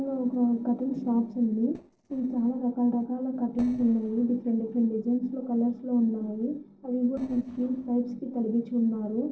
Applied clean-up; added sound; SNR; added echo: neural separator model SepFormer DNS4.